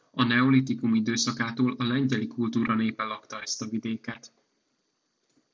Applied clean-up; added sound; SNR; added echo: none; none; none; none.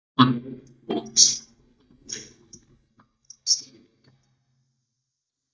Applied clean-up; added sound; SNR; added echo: neural mask model DeepFilterNet 3.